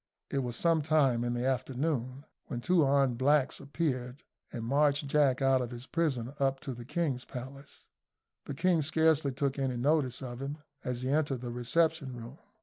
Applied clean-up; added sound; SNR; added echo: neural mask model Resemble Enhance denoiser.